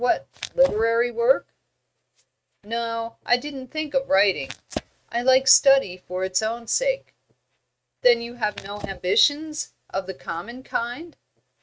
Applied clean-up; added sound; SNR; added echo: neural mask model RNNoise.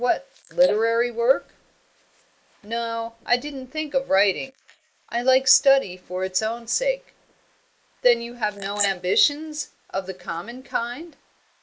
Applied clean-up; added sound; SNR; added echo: neural mask model Resemble Enhance denoiser.